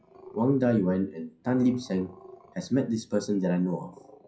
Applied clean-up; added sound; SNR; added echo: classical method WPE with log-MMSE.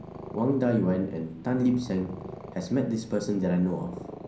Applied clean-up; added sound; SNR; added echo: none; Purr; 15 dB; reverberation time 0.6 s.